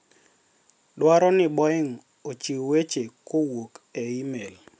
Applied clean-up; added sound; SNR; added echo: none; none; none; none.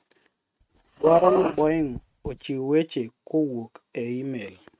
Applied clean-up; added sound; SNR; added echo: neural mask model RNNoise.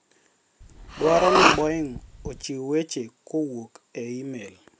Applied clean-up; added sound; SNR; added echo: none; Respiratory sounds; -3 dB; none.